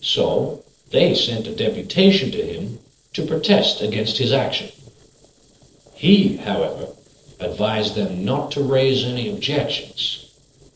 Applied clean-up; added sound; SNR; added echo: neural separator model SepFormer DNS4.